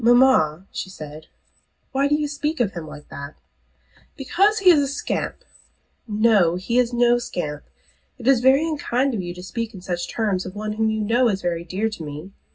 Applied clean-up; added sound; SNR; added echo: none; none; none; reverberation time 0.4 s.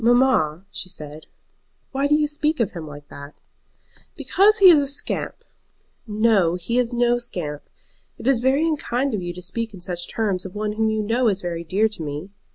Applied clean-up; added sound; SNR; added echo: none; none; none; none.